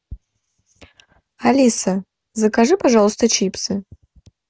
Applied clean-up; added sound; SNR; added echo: none; none; none; none.